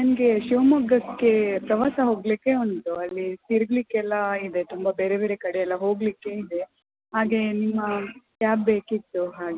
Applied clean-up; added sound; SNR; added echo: none; none; none; none.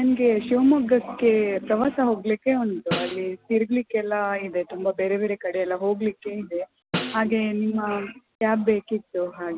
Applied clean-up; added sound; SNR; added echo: none; Snare drum; 11 dB; none.